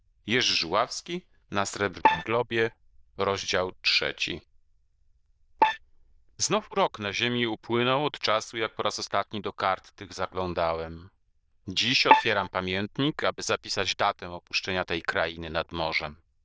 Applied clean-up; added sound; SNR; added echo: neural diffusion model UNIVERSE++.